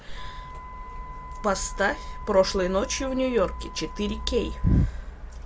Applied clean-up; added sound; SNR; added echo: none; Wind instrument, woodwind instrument; 17 dB; none.